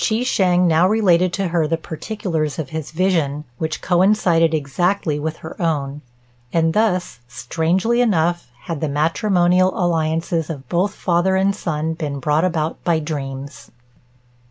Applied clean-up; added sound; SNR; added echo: none; none; none; none.